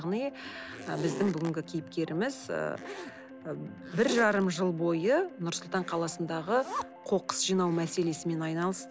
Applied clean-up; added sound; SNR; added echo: none; Zipper (clothing); 14 dB; none.